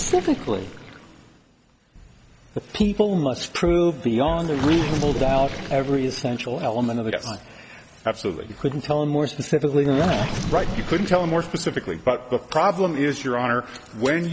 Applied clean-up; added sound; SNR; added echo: none; Gurgling; 11 dB; none.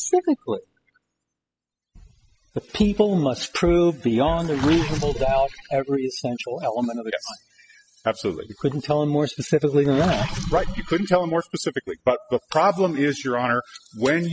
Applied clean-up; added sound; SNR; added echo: classical method spectral subtraction.